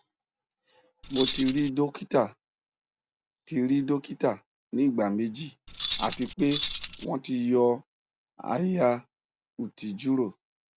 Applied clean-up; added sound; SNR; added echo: none; Keys jangling; 5 dB; none.